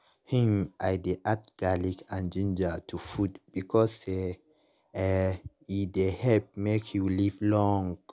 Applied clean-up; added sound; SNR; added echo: none; none; none; none.